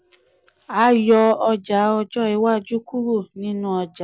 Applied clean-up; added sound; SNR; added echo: none; none; none; none.